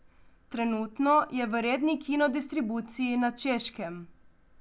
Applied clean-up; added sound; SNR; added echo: none; none; none; none.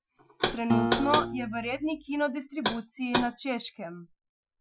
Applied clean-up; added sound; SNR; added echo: classical method Wiener filter.